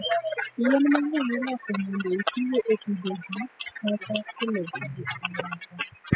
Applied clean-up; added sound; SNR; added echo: classical method spectral subtraction.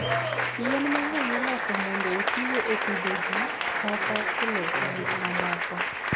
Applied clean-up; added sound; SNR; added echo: none; Applause; -5 dB; none.